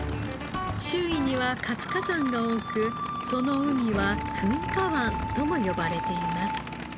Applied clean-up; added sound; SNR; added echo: none; Idling / Aircraft; 9 dB; none.